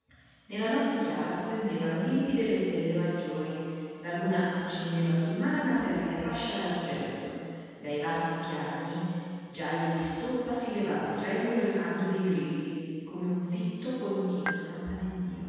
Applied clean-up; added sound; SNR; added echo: none; Dishes, pots, and pans / Chink, clink; 6 dB; reverberation time 2.1 s.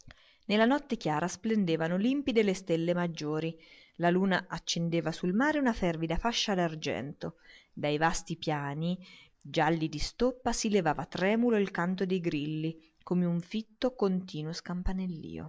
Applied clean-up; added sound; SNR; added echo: none; none; none; none.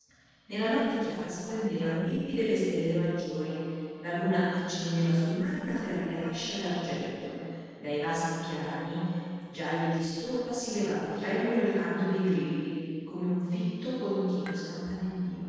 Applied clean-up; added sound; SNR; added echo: neural separator model SepFormer DNS4.